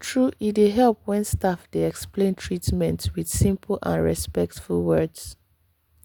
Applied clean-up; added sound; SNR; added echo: none; none; none; none.